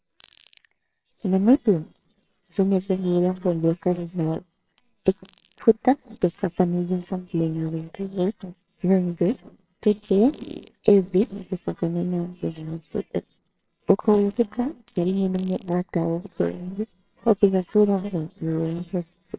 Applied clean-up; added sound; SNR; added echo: neural separator model SepFormer WHAMR!.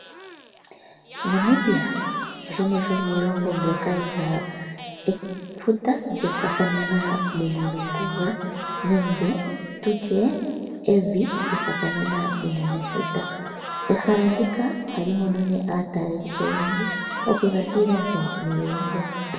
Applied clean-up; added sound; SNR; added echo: none; Crowd / Cheering; 8 dB; reverberation time 1.8 s.